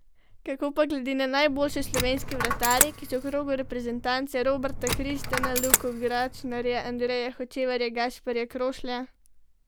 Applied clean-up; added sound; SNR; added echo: none; Coin (dropping); 2 dB; none.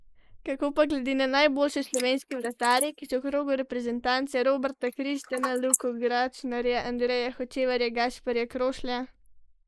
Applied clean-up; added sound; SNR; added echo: neural mask model Resemble Enhance denoiser.